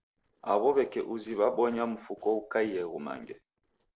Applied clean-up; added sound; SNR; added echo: neural separator model SepFormer DNS4.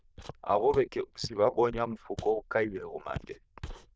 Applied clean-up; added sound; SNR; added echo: neural diffusion model UNIVERSE++.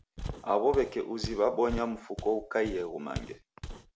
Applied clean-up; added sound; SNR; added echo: none; Walk, footsteps; 11 dB; none.